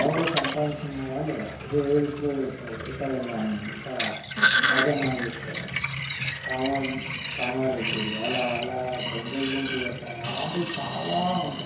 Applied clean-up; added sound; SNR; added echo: none; Sink (filling or washing); 1 dB; reverberation time 0.7 s.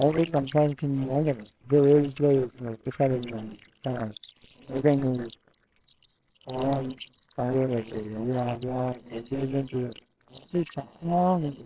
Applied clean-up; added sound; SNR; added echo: neural separator model SepFormer WHAMR!.